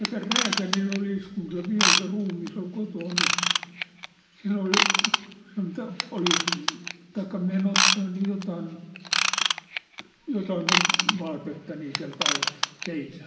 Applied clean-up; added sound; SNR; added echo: none; Ratchet, pawl / Tools; -3 dB; reverberation time 1.5 s.